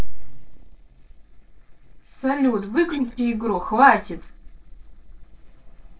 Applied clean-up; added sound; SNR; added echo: neural separator model SepFormer DNS4.